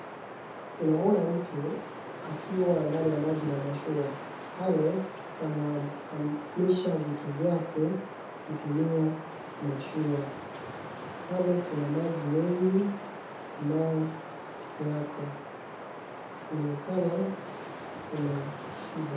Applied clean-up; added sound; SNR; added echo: none; Wind; 10 dB; reverberation time 0.5 s.